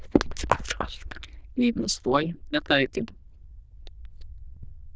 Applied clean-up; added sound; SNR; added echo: neural diffusion model UNIVERSE++.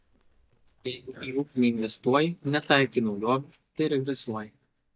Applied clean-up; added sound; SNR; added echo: neural mask model DeepFilterNet 3.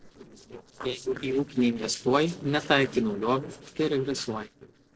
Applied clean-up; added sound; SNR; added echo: neural separator model SepFormer DNS4.